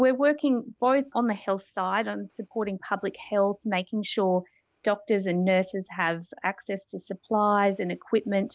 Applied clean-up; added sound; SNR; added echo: none; none; none; none.